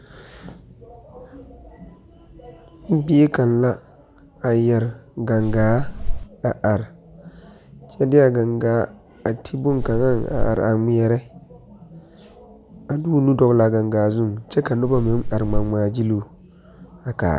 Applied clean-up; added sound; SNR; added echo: none; Wind; 1 dB; none.